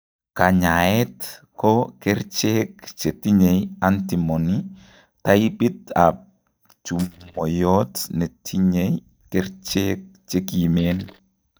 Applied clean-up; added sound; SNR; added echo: neural mask model DeepFilterNet 3.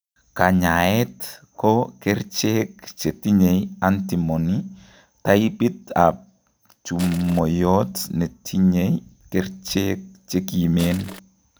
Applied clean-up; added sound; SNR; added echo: none; Crushing; 14 dB; none.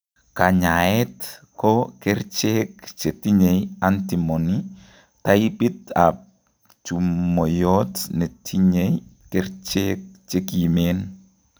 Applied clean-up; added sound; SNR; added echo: none; none; none; none.